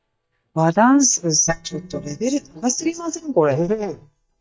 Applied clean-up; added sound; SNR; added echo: neural mask model DeepFilterNet 3.